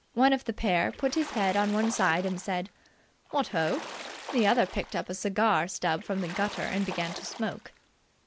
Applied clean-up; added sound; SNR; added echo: none; Water / Splash, splatter; 13 dB; none.